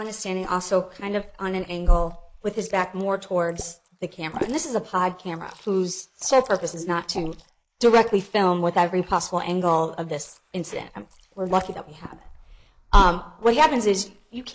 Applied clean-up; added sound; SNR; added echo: neural mask model Resemble Enhance denoiser.